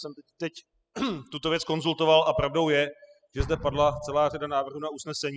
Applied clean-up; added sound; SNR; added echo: classical method spectral subtraction.